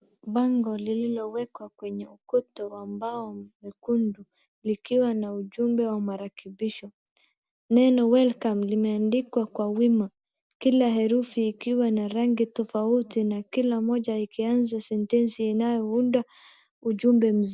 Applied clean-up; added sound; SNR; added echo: none; none; none; none.